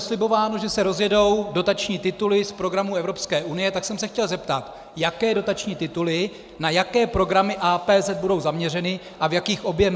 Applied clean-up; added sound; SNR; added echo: none; none; none; none.